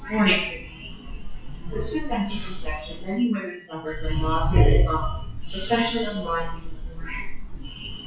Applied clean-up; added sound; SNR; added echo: classical method WPE with log-MMSE.